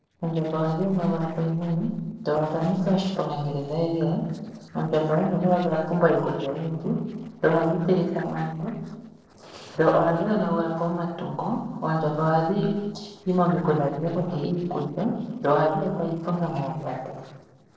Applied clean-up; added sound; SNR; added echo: neural separator model SepFormer DNS4.